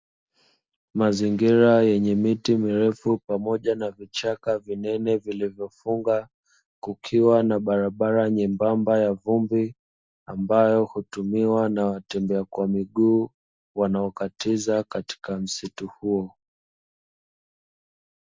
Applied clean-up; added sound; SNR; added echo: none; none; none; none.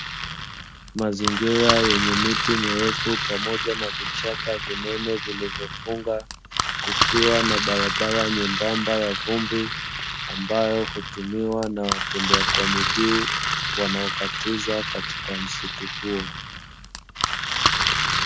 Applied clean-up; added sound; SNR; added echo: none; Engine; -1 dB; none.